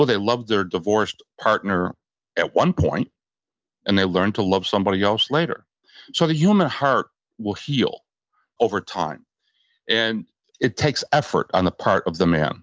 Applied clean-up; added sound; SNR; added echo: none; none; none; none.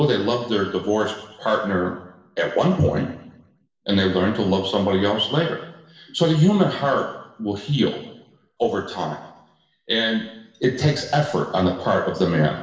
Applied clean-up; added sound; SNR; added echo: none; none; none; reverberation time 0.8 s.